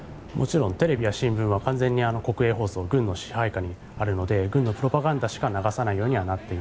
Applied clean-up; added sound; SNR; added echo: none; Thunder / Rain; 18 dB; none.